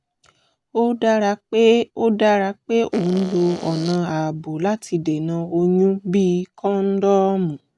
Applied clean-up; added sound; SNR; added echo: none; Fart; 15 dB; none.